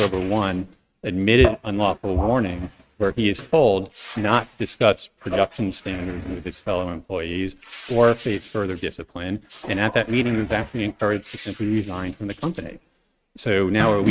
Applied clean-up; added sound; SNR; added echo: neural mask model RNNoise.